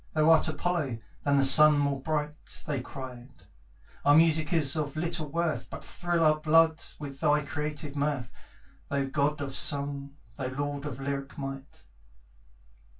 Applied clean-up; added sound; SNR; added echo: none; none; none; reverberation time 0.2 s.